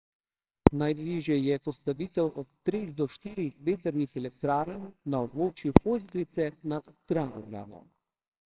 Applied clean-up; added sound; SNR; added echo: neural separator model SepFormer WHAMR!.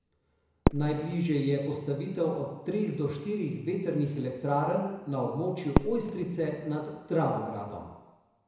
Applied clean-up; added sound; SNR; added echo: none; Fireworks; 6 dB; reverberation time 1.0 s.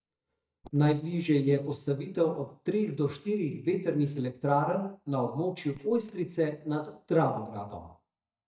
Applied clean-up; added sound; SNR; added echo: neural mask model DeepFilterNet 3.